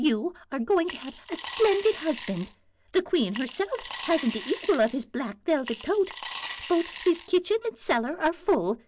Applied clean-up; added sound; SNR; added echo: none; Coin (dropping) / Glass; 6 dB; none.